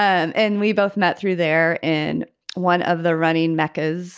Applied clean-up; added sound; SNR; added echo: none; none; none; none.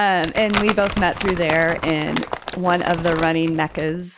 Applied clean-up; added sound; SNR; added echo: none; Crumpling, crinkling; 8 dB; none.